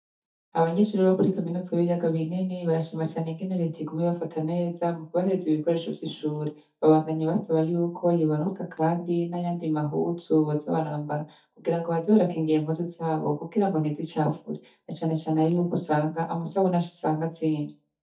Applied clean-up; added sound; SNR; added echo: neural mask model DeepFilterNet 3.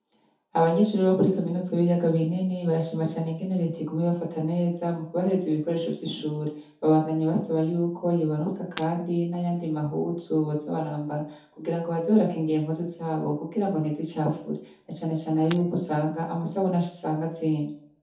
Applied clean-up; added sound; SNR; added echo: none; Shatter; 19 dB; reverberation time 0.5 s.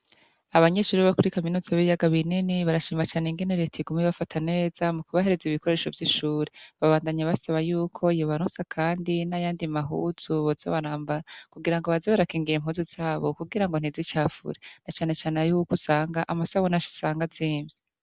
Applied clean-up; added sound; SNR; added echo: none; none; none; none.